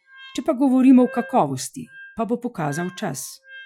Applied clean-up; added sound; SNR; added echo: classical method Wiener filter.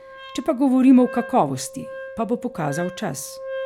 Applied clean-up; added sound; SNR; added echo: none; Wind instrument, woodwind instrument; 14 dB; none.